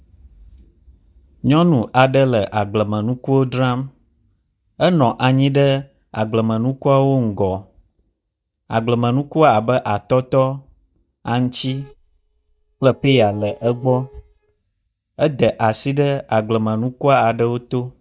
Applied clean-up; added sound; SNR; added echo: neural mask model DeepFilterNet 3.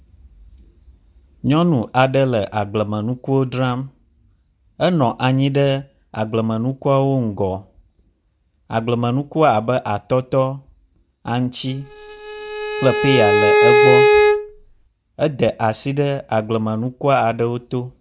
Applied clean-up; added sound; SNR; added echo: none; Bowed string instrument; -5 dB; none.